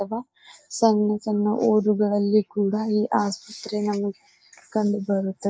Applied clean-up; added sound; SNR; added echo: neural mask model Resemble Enhance denoiser.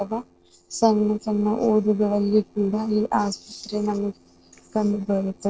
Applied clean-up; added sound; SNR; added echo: neural separator model SepFormer DNS4.